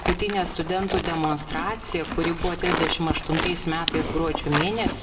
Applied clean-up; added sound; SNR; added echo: none; Livestock, farm animals, working animals; 3 dB; reverberation time 0.5 s.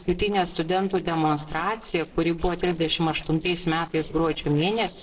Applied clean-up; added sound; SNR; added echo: neural separator model SepFormer DNS4.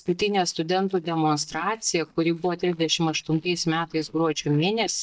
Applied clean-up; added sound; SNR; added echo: neural mask model DeepFilterNet 3.